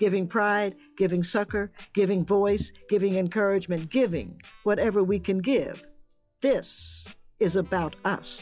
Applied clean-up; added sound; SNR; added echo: classical method log-MMSE.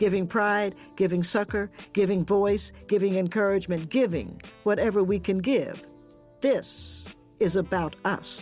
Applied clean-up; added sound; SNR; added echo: none; none; none; none.